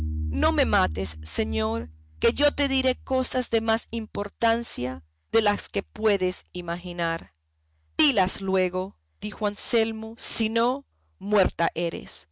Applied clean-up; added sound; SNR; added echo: neural mask model RNNoise.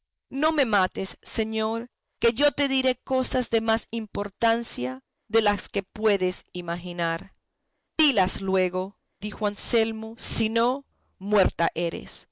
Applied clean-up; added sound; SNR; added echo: neural mask model Resemble Enhance denoiser.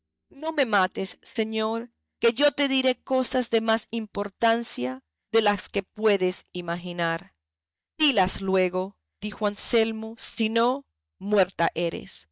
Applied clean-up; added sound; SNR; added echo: neural mask model DeepFilterNet 3.